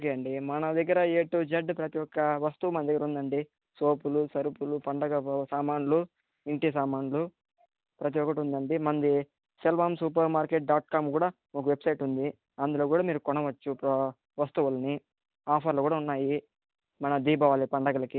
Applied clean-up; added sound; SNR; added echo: none; none; none; none.